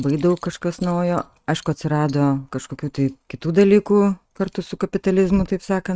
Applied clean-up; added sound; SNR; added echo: neural mask model RNNoise.